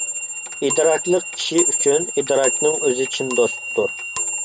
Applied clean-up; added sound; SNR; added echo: none; Clock; 2 dB; none.